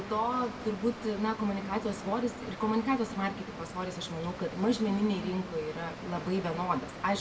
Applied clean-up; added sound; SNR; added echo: none; Water; 11 dB; reverberation time 1.1 s.